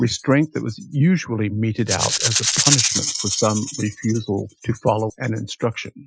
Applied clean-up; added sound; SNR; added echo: classical method Wiener filter.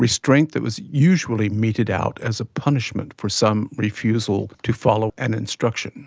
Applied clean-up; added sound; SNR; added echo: none; none; none; none.